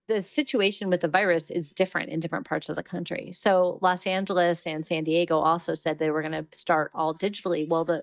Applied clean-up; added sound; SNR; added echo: neural mask model DeepFilterNet 3.